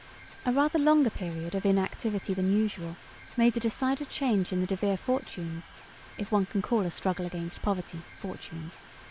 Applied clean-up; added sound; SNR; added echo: none; Mechanisms; 20 dB; none.